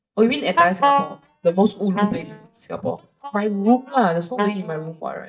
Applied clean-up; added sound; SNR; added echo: neural mask model DeepFilterNet 3.